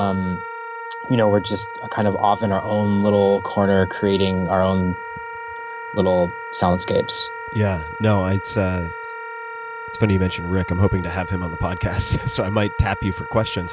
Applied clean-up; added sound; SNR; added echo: none; Wind instrument, woodwind instrument; 11 dB; none.